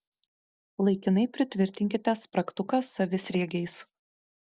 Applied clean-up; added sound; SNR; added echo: none; none; none; none.